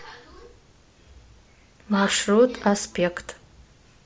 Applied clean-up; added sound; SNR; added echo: none; none; none; none.